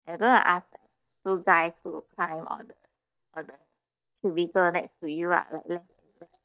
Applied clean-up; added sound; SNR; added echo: neural mask model DeepFilterNet 3.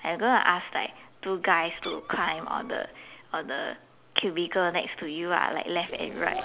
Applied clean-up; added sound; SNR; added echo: none; Meow; 16 dB; none.